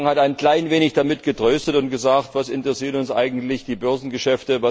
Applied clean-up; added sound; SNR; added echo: none; none; none; none.